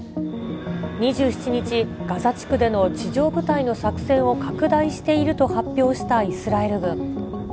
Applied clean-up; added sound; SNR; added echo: none; none; none; none.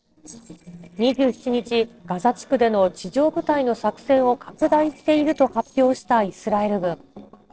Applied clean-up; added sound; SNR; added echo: neural separator model SepFormer DNS4.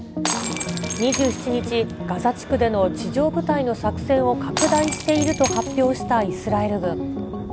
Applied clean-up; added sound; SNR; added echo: none; Shatter; 9 dB; none.